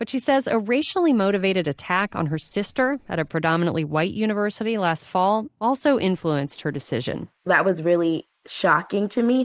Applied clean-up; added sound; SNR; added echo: neural mask model Resemble Enhance denoiser.